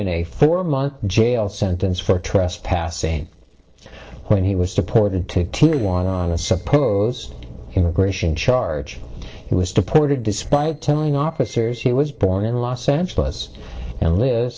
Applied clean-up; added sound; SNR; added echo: neural separator model SepFormer DNS4.